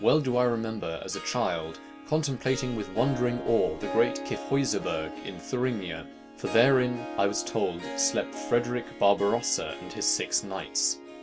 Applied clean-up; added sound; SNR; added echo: none; Harp; 11 dB; none.